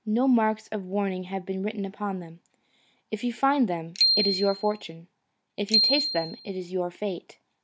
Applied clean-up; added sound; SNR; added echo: none; Bicycle bell; -1 dB; none.